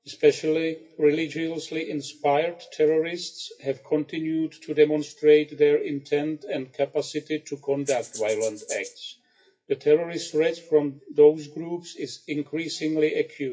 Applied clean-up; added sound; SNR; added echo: classical method WPE with log-MMSE.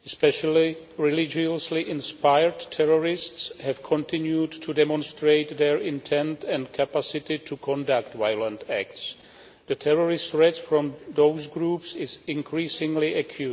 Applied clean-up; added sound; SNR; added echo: none; none; none; none.